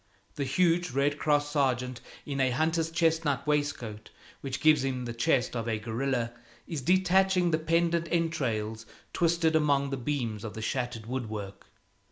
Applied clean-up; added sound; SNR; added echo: none; none; none; none.